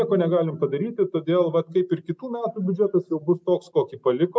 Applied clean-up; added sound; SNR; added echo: none; none; none; none.